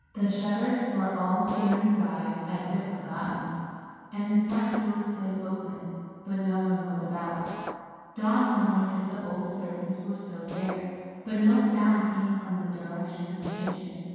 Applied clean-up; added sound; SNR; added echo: none; Drill; 18 dB; reverberation time 2.1 s.